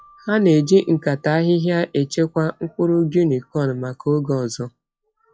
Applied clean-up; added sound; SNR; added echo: classical method log-MMSE.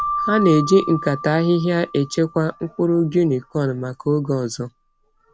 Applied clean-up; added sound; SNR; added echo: none; Keyboard (musical); 11 dB; none.